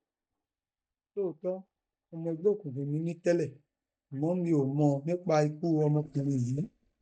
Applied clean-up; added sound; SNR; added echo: neural mask model DeepFilterNet 3.